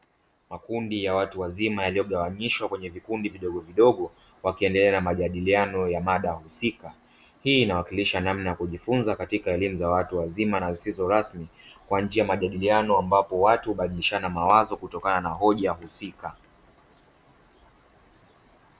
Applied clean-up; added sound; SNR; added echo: none; none; none; none.